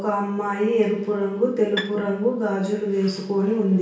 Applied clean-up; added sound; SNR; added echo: none; Bowed string instrument; 13 dB; reverberation time 0.6 s.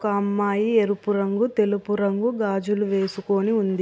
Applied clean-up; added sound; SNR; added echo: none; none; none; none.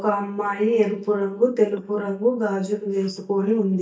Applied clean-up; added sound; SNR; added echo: neural mask model DeepFilterNet 3.